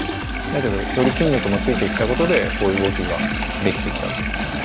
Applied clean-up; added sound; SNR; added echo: none; Sink (filling or washing) / Water tap, faucet; 3 dB; none.